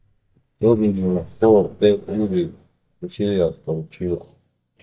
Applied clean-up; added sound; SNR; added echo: neural mask model DeepFilterNet 3.